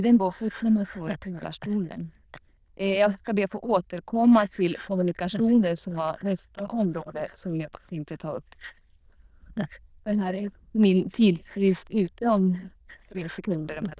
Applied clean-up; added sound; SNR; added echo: neural diffusion model UNIVERSE++.